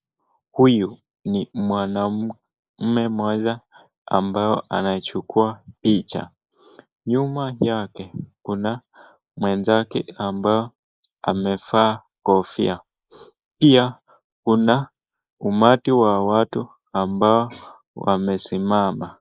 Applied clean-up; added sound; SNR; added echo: neural mask model Resemble Enhance denoiser.